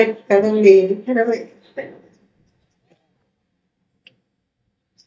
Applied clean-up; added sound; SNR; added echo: neural mask model DeepFilterNet 3.